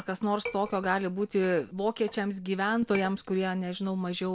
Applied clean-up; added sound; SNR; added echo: none; Chink, clink; 17 dB; none.